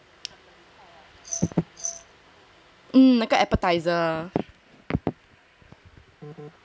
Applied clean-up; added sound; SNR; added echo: none; Glass; 9 dB; none.